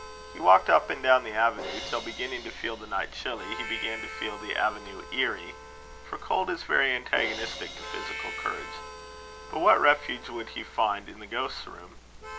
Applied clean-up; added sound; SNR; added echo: none; Harmonica + Crash cymbal; 13 dB; none.